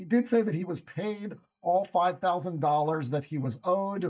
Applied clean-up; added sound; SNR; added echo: neural mask model DeepFilterNet 3.